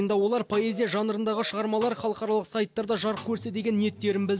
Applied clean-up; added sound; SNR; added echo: none; Snare drum; 20 dB; none.